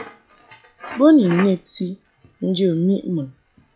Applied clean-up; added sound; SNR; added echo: classical method log-MMSE.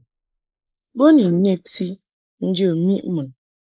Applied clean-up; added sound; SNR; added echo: neural mask model Resemble Enhance denoiser.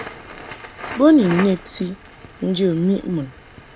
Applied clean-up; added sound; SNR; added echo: none; Crackle; 15 dB; none.